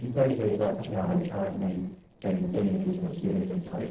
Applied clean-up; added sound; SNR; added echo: neural separator model SepFormer DNS4.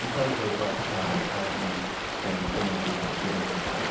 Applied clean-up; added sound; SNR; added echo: none; Stream; -2 dB; reverberation time 0.6 s.